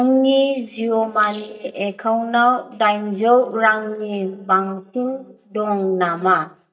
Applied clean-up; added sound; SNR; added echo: neural mask model DeepFilterNet 3.